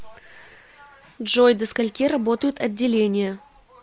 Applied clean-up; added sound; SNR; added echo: none; none; none; none.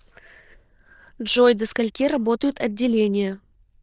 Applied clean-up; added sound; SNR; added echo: neural diffusion model UNIVERSE++.